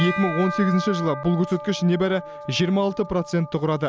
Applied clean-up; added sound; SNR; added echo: none; Bell; 10 dB; none.